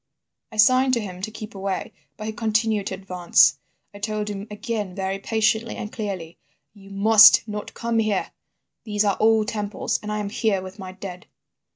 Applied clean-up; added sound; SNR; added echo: none; none; none; none.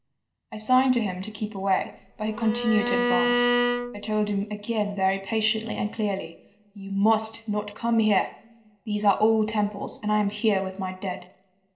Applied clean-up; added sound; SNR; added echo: none; Bowed string instrument; 1 dB; reverberation time 0.9 s.